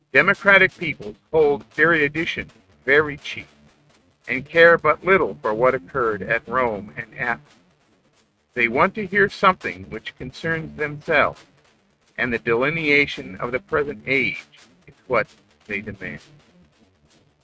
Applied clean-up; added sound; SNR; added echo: neural mask model RNNoise.